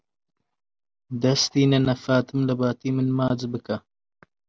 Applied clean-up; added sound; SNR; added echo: none; none; none; none.